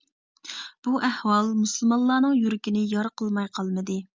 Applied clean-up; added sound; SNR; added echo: none; none; none; none.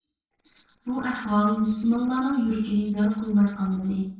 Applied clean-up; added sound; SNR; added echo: neural separator model SepFormer DNS4.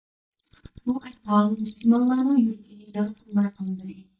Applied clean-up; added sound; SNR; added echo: neural mask model DeepFilterNet 3.